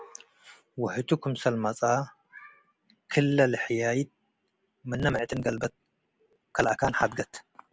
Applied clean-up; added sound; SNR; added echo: none; none; none; none.